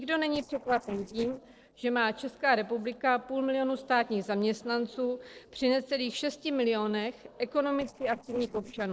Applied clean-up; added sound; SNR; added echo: neural separator model SepFormer DNS4.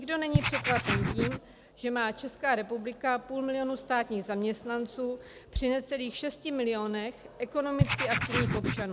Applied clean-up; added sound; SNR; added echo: none; Writing; -4 dB; none.